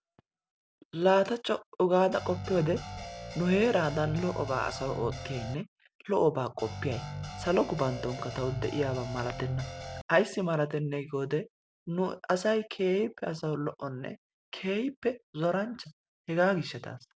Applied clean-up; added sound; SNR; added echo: none; Guitar; 9 dB; none.